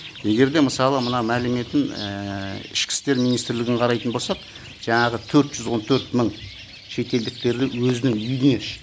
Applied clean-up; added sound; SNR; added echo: none; Bird; 16 dB; none.